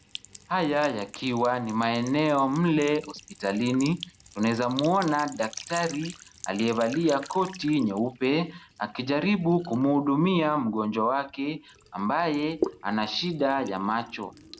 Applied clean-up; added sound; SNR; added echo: none; Trickle, dribble / Sink (filling or washing); 16 dB; none.